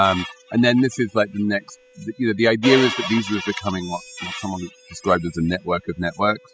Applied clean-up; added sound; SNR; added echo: classical method spectral subtraction.